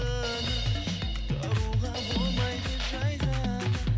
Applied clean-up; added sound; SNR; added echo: none; Drum kit; -1 dB; none.